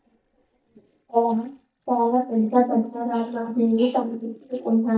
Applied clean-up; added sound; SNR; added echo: neural mask model DeepFilterNet 3.